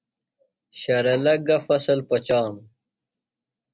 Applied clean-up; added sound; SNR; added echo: none; none; none; none.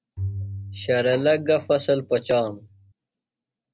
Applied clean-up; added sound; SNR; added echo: none; Bowed string instrument; 11 dB; none.